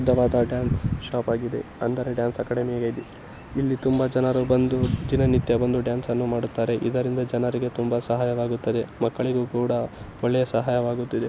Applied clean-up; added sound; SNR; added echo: none; none; none; none.